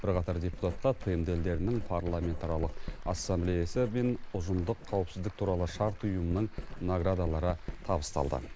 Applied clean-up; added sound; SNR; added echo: none; Writing; 8 dB; none.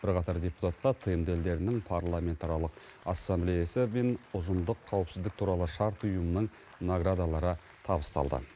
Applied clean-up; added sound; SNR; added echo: none; none; none; none.